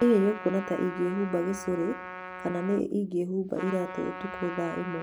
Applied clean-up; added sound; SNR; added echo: none; Trumpet; 11 dB; none.